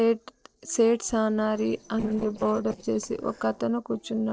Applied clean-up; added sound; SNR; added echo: neural separator model SepFormer DNS4.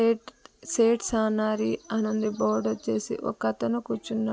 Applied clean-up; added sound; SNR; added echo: none; none; none; none.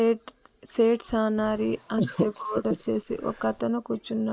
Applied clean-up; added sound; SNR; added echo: neural mask model Resemble Enhance denoiser.